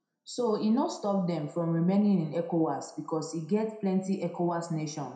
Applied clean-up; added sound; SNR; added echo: none; none; none; reverberation time 0.5 s.